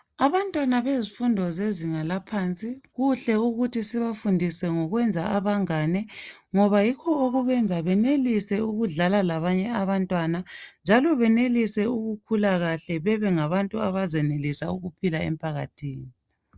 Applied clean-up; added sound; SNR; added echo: neural separator model SepFormer DNS4.